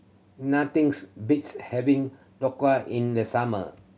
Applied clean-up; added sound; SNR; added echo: none; none; none; none.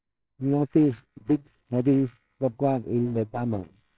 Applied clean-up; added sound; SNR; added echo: neural separator model SepFormer WHAMR!.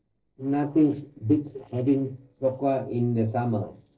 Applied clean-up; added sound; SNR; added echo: neural separator model SepFormer DNS4.